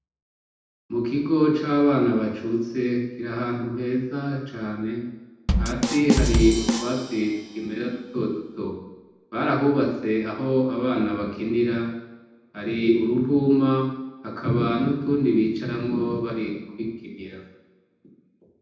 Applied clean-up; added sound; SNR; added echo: none; Bass drum / Drum kit; 1 dB; reverberation time 0.9 s.